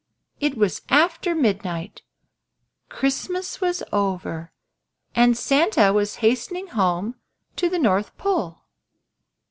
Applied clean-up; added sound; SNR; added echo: none; none; none; none.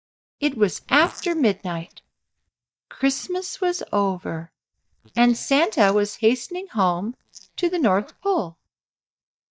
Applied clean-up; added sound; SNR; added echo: neural mask model DeepFilterNet 3.